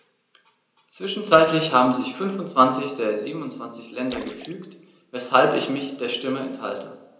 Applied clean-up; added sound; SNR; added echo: none; Splash, splatter; 20 dB; reverberation time 0.9 s.